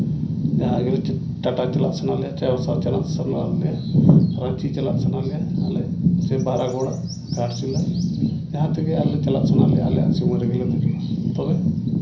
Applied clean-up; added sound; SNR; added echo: none; none; none; reverberation time 0.6 s.